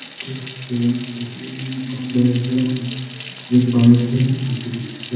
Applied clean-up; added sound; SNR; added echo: none; Sink (filling or washing) / Water tap, faucet; 10 dB; reverberation time 1.2 s.